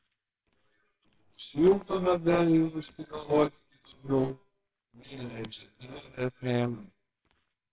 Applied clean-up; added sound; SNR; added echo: neural separator model SepFormer WHAMR!.